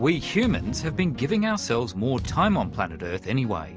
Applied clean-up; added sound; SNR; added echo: none; Thump, thud; 12 dB; none.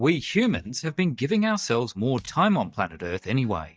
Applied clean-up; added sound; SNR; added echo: neural mask model DeepFilterNet 3.